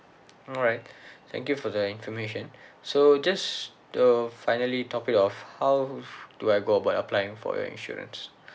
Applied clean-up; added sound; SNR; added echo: none; none; none; none.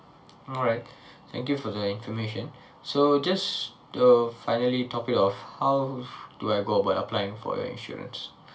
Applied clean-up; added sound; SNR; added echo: none; none; none; reverberation time 0.2 s.